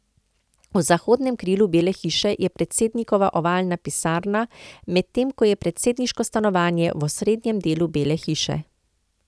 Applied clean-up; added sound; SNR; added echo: none; none; none; none.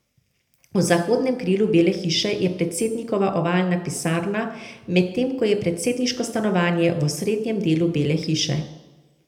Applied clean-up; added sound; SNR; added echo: none; none; none; reverberation time 0.7 s.